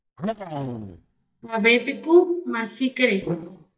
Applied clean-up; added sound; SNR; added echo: neural mask model DeepFilterNet 3.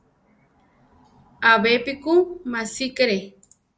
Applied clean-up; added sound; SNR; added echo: none; none; none; none.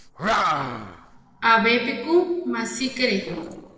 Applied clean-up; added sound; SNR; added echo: neural separator model SepFormer DNS4.